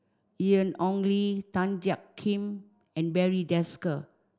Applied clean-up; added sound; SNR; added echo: none; none; none; none.